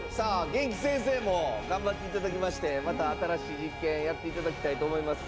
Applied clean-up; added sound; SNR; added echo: none; Bowed string instrument; 17 dB; none.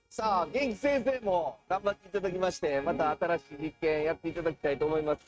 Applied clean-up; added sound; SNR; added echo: neural mask model RNNoise.